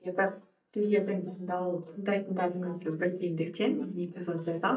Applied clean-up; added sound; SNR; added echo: neural mask model DeepFilterNet 3.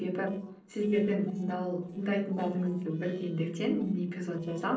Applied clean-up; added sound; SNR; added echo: neural separator model SepFormer DNS4.